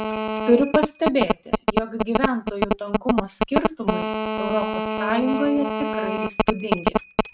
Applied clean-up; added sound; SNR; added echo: neural mask model RNNoise.